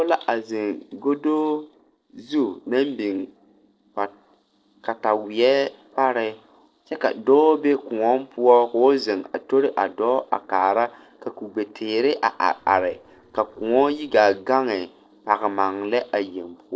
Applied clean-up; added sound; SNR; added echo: neural separator model SepFormer DNS4.